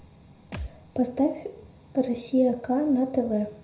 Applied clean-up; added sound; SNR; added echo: none; Thump, thud; 15 dB; reverberation time 0.5 s.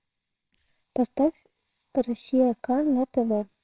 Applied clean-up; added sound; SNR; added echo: neural separator model SepFormer WHAMR!.